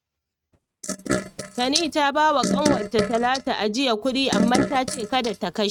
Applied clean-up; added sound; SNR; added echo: neural mask model RNNoise.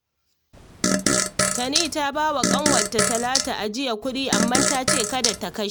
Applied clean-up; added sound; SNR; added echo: none; Fart; -3 dB; none.